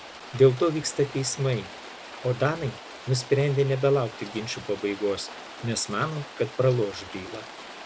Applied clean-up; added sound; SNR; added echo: none; Rain; 15 dB; none.